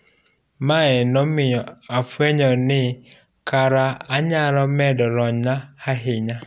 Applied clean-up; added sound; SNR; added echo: none; none; none; none.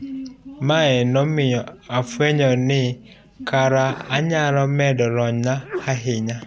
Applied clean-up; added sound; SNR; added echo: none; Sneeze; 17 dB; none.